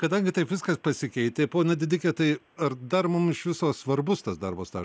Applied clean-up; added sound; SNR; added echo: none; none; none; none.